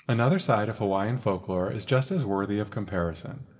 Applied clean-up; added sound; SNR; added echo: none; none; none; reverberation time 1.5 s.